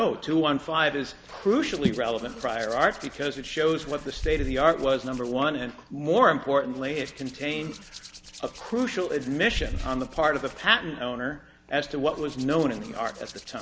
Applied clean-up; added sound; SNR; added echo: none; Hands; 14 dB; none.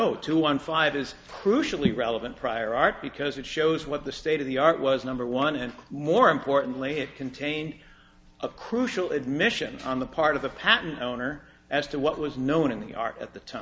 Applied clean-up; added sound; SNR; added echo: none; none; none; none.